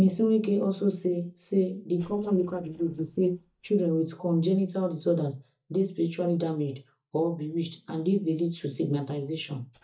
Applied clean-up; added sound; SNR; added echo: neural mask model DeepFilterNet 3.